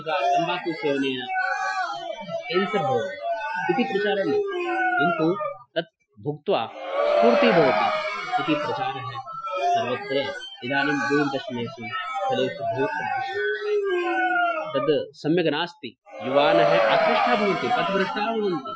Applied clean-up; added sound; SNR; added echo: classical method Wiener filter.